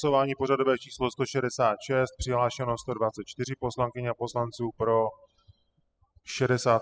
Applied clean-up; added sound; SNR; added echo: classical method spectral subtraction.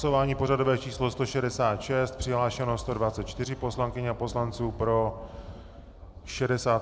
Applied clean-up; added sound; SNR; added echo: none; Thunder; 15 dB; none.